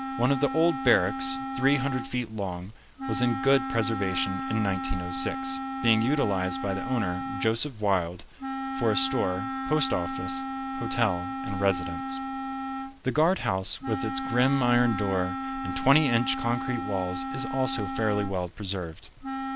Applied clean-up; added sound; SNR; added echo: none; Wind instrument, woodwind instrument; 5 dB; none.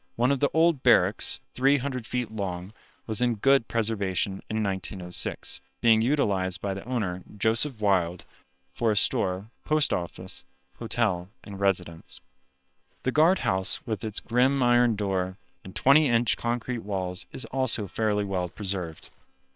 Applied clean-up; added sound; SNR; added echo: neural separator model SepFormer WHAM!.